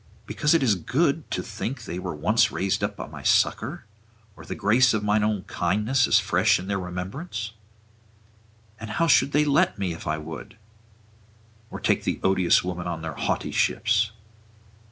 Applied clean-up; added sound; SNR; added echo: none; none; none; none.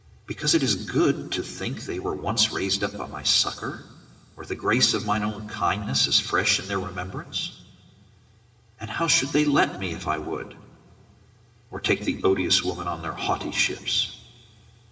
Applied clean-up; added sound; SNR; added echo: none; none; none; reverberation time 2.1 s.